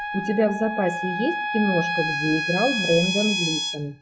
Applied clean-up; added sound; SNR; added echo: classical method log-MMSE.